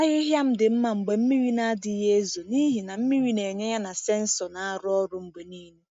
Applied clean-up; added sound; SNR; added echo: none; none; none; none.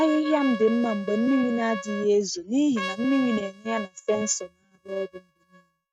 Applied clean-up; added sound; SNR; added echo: neural mask model RNNoise.